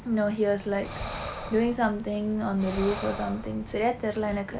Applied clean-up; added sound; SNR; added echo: none; Breathing; 11 dB; none.